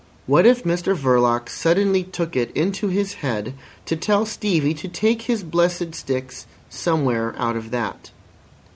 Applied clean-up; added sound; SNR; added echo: none; none; none; none.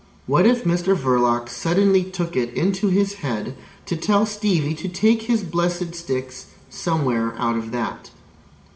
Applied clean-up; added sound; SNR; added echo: none; none; none; reverberation time 1.5 s.